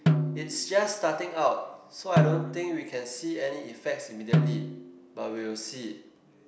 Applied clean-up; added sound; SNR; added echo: none; Snare drum; -1 dB; none.